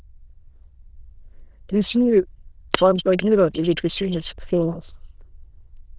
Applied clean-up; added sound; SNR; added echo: neural diffusion model UNIVERSE++.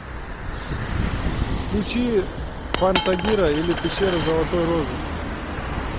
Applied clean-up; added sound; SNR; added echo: none; Coin (dropping); 9 dB; none.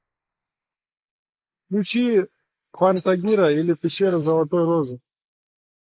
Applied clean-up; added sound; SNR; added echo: neural mask model Resemble Enhance denoiser.